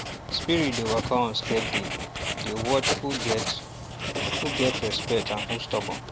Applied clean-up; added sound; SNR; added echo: none; Writing; 2 dB; none.